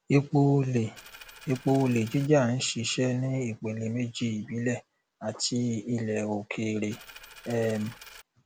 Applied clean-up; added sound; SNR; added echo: none; Coin (dropping); 19 dB; none.